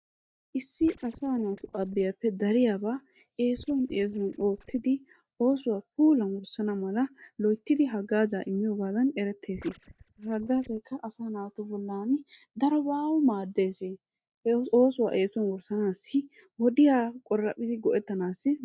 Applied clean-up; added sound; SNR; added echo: neural mask model DeepFilterNet 3.